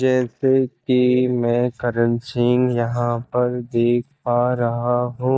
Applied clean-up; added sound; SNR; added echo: neural mask model DeepFilterNet 3.